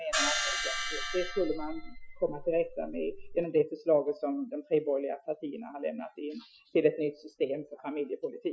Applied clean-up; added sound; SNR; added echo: classical method Wiener filter.